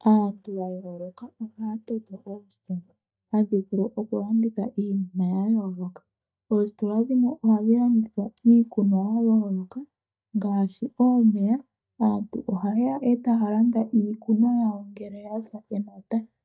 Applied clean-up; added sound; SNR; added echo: neural mask model DeepFilterNet 3.